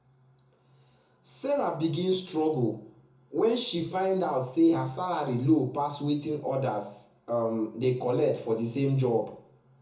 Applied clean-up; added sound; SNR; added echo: none; none; none; reverberation time 0.6 s.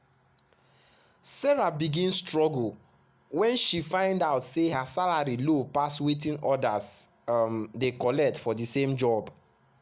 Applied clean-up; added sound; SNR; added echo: none; none; none; none.